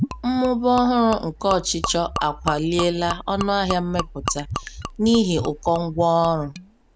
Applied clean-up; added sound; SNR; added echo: none; Gurgling / Liquid; 10 dB; none.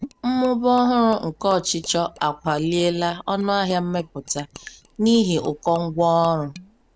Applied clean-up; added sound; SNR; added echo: neural separator model SepFormer DNS4.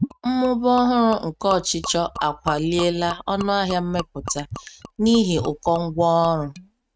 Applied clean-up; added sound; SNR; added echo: neural mask model RNNoise.